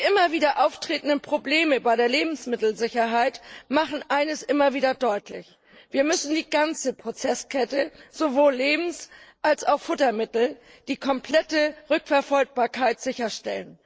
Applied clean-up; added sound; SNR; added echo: neural mask model Resemble Enhance denoiser.